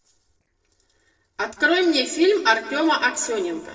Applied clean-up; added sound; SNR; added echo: neural separator model SepFormer DNS4.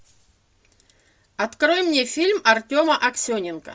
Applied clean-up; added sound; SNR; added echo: none; none; none; none.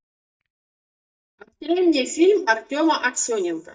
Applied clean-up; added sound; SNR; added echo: neural mask model DeepFilterNet 3.